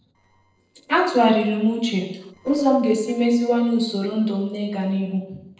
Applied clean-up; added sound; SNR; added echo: neural separator model SepFormer DNS4.